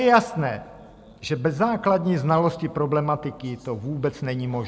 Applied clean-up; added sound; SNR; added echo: none; none; none; none.